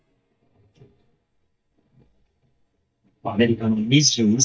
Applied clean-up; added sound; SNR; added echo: neural mask model DeepFilterNet 3.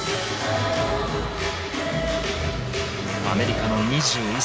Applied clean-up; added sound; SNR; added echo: none; none; none; none.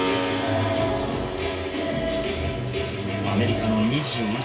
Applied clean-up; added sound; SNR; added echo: none; Keyboard (musical); 7 dB; reverberation time 0.2 s.